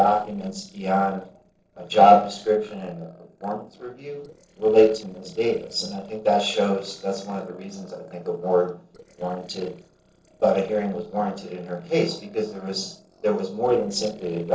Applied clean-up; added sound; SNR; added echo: neural separator model SepFormer DNS4.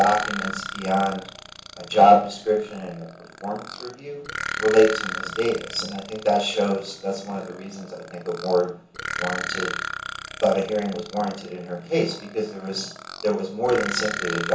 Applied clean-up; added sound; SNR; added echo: none; Burping, eructation; 10 dB; reverberation time 0.7 s.